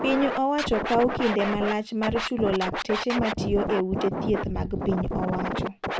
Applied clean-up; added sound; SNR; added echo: none; Scratching (performance technique); 3 dB; none.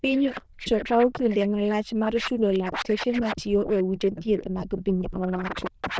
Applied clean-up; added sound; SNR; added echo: neural diffusion model UNIVERSE++.